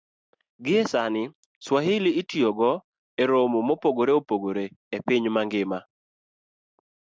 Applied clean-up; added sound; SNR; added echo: none; none; none; none.